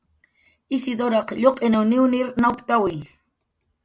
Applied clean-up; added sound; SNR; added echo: none; none; none; none.